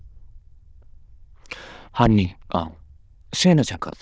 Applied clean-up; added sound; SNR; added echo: neural diffusion model UNIVERSE++.